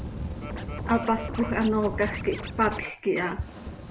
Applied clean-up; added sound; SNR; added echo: none; Scratching (performance technique) + Fire; 7 dB; none.